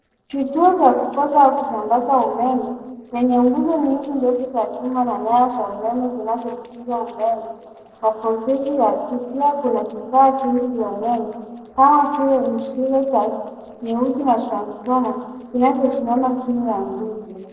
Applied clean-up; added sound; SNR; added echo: neural separator model SepFormer DNS4.